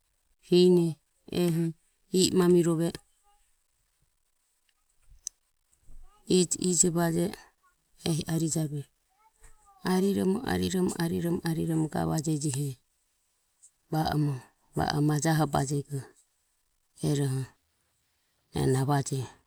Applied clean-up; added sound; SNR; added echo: none; none; none; none.